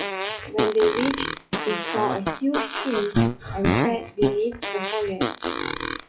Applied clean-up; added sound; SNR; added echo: classical method log-MMSE.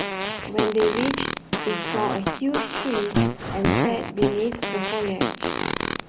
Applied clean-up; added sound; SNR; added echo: none; Fart; -1 dB; none.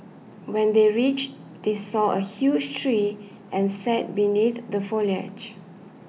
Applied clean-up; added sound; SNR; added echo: none; none; none; none.